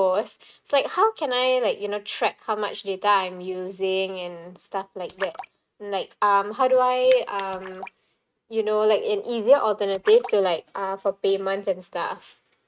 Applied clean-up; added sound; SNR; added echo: neural mask model RNNoise.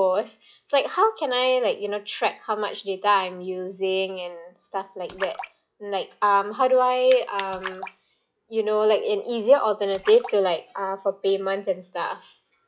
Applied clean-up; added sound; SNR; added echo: classical method log-MMSE.